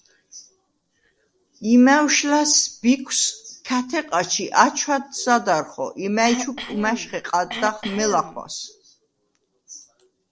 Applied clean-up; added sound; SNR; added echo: neural separator model SepFormer DNS4.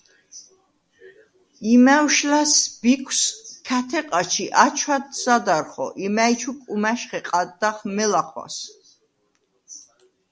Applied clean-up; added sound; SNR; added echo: none; none; none; none.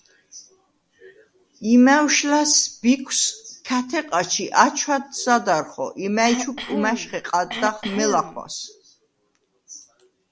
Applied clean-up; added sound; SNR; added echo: none; Cough; 8 dB; none.